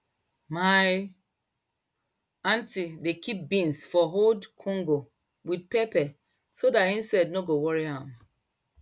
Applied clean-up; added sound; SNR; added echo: none; none; none; none.